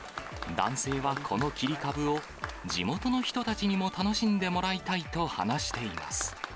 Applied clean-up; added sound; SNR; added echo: none; Applause; 13 dB; none.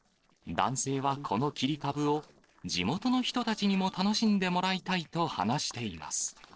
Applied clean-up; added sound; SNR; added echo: neural separator model SepFormer DNS4.